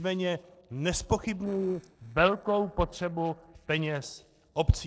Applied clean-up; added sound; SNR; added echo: neural separator model SepFormer DNS4.